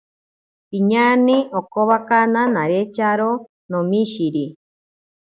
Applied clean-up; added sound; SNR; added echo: none; Tap; 17 dB; none.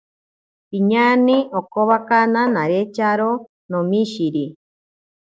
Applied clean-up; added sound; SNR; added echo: neural separator model SepFormer DNS4.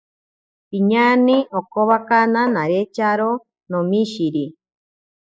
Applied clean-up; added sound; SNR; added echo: classical method spectral subtraction.